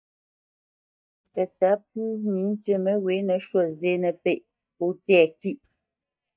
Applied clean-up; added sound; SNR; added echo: neural mask model DeepFilterNet 3.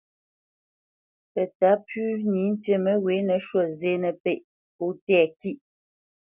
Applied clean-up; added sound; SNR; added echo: none; none; none; none.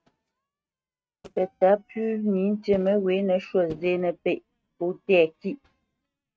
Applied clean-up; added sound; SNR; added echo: neural mask model RNNoise.